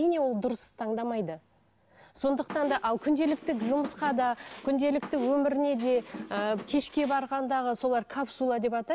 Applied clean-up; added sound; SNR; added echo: none; Squeak; 15 dB; none.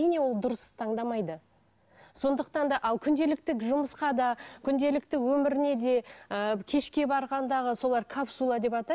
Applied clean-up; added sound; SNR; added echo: none; none; none; none.